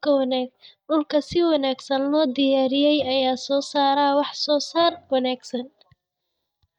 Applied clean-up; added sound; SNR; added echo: neural mask model DeepFilterNet 3.